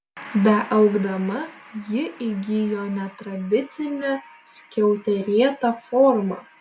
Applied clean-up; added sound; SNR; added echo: none; none; none; none.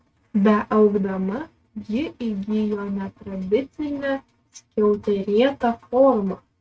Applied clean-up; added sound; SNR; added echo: neural mask model RNNoise.